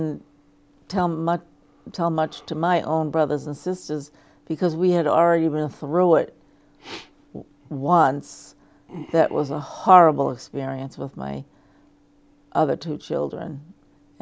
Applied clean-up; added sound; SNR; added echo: none; none; none; none.